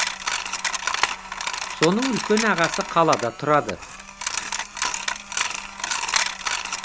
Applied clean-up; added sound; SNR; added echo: none; Coin (dropping); 1 dB; none.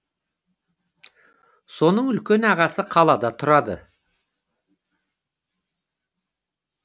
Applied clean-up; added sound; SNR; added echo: none; none; none; none.